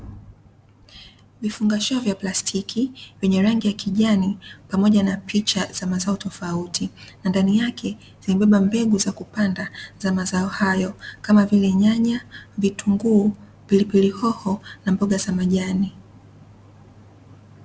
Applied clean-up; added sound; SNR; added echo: none; none; none; none.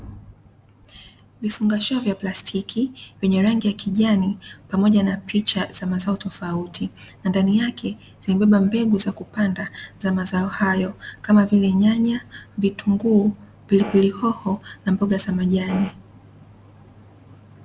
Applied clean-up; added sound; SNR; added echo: none; Fart; 12 dB; none.